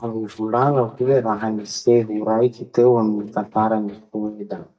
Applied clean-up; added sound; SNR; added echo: neural mask model DeepFilterNet 3.